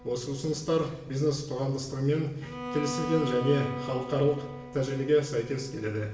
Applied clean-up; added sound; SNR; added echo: none; Bowed string instrument; 11 dB; reverberation time 0.8 s.